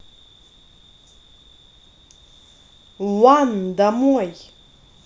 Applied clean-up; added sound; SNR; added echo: none; none; none; none.